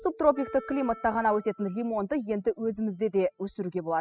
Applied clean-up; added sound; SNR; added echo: classical method spectral subtraction.